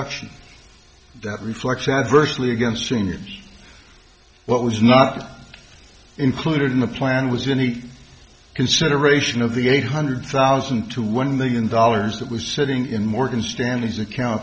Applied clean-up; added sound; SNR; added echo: none; none; none; none.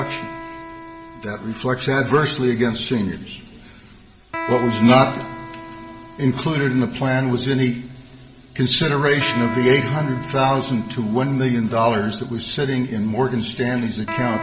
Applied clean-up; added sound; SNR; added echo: none; Electric guitar; 14 dB; reverberation time 2.5 s.